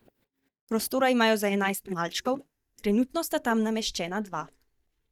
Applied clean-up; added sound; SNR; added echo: neural mask model DeepFilterNet 3.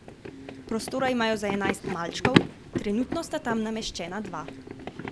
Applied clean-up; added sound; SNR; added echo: none; Run; 1 dB; none.